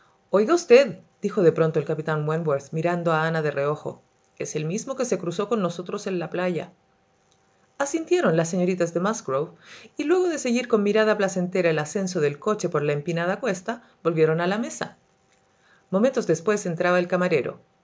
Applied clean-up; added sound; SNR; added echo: none; none; none; none.